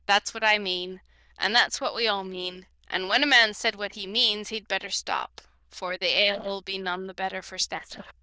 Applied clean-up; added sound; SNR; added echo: neural diffusion model UNIVERSE++.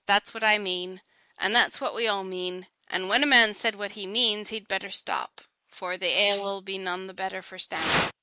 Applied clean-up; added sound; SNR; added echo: neural mask model Resemble Enhance denoiser.